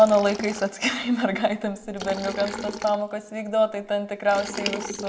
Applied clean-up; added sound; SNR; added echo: none; Liquid; 12 dB; reverberation time 0.4 s.